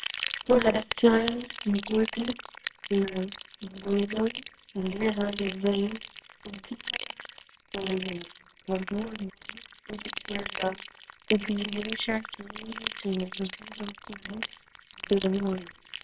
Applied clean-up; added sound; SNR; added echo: neural separator model SepFormer WHAMR!.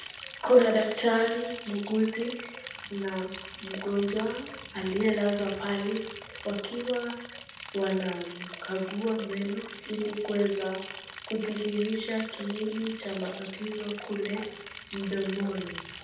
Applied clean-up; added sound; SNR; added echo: none; Liquid; 13 dB; reverberation time 0.8 s.